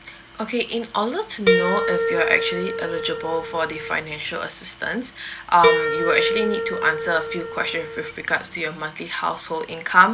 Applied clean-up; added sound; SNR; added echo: none; Harp; 0 dB; none.